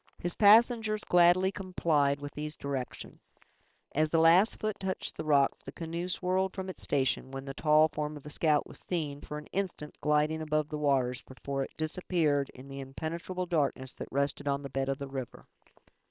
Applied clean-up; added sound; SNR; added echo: neural separator model SepFormer WHAM!.